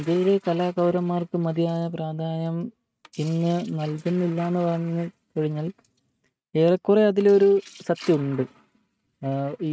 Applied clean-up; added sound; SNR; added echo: neural mask model RNNoise.